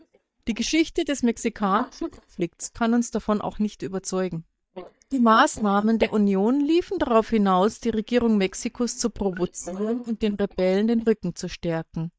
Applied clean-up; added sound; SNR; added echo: neural mask model DeepFilterNet 3.